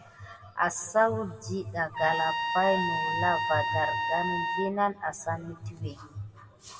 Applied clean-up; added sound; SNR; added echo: none; Trumpet; 0 dB; reverberation time 0.9 s.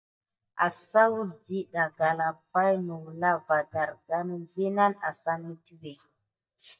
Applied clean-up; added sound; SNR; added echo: neural mask model DeepFilterNet 3.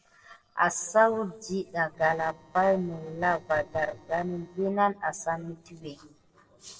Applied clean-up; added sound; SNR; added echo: neural separator model SepFormer DNS4.